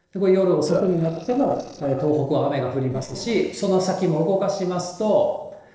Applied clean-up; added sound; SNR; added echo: neural separator model SepFormer DNS4.